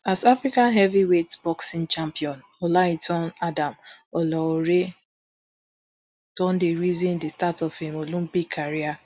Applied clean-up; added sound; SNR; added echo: none; none; none; none.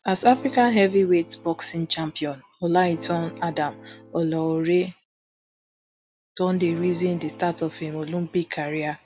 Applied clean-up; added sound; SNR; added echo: none; Acoustic guitar / Strum; 17 dB; none.